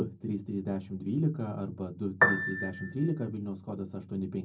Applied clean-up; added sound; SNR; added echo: none; Piano; -3 dB; reverberation time 0.4 s.